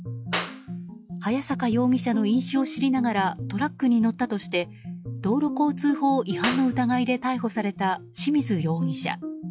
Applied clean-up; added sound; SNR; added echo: classical method log-MMSE.